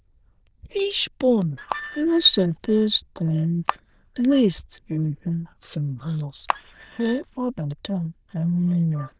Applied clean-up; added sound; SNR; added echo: neural diffusion model UNIVERSE++.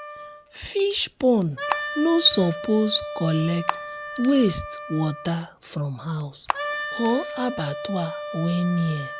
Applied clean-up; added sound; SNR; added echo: none; Wind instrument, woodwind instrument + Camera; 8 dB; none.